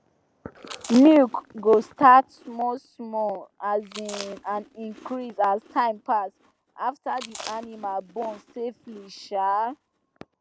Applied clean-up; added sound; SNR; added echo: none; Chewing, mastication; 18 dB; none.